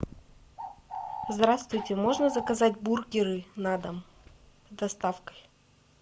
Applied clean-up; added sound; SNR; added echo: none; Bird; 8 dB; none.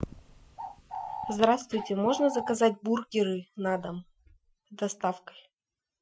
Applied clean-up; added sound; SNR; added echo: classical method Wiener filter.